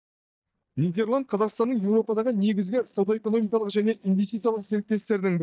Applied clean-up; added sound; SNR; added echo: neural mask model DeepFilterNet 3.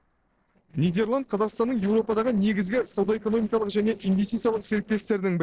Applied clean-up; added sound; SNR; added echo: neural separator model SepFormer DNS4.